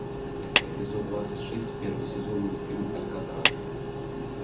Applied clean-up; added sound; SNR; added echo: none; Clapping; -2 dB; reverberation time 0.6 s.